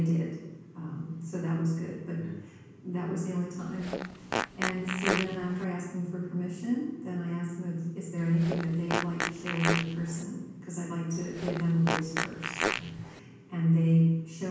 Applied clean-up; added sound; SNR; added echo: none; Fart; 3 dB; reverberation time 1.2 s.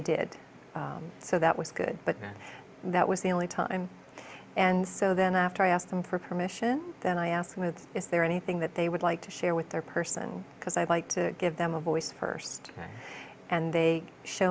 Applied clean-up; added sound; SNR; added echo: none; none; none; none.